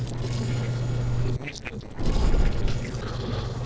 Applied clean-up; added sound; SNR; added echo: neural separator model SepFormer DNS4.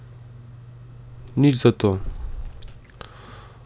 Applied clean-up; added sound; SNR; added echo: none; none; none; none.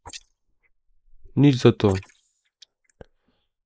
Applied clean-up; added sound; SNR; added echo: neural mask model Resemble Enhance denoiser.